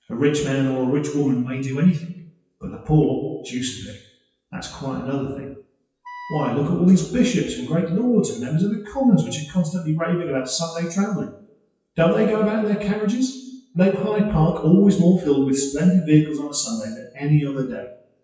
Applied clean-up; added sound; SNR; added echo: classical method WPE with log-MMSE.